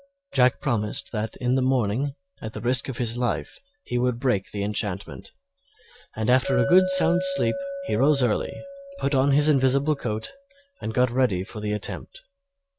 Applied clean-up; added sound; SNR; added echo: neural mask model RNNoise.